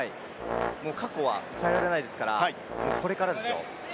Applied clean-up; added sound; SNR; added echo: none; Brass instrument; 5 dB; none.